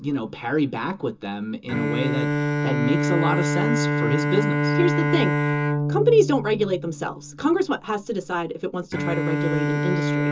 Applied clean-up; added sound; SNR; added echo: none; Bowed string instrument; 0 dB; reverberation time 0.2 s.